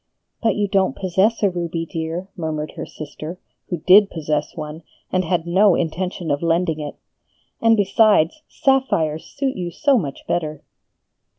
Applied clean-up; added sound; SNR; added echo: none; none; none; none.